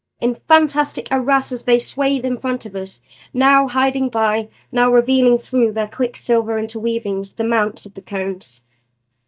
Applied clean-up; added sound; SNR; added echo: neural mask model DeepFilterNet 3.